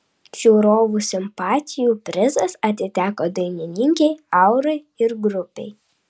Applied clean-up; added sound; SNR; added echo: none; none; none; none.